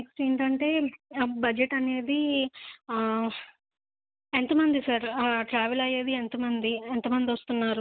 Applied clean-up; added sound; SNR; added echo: none; none; none; none.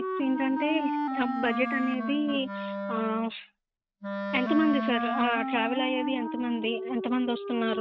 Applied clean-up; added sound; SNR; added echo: neural mask model RNNoise.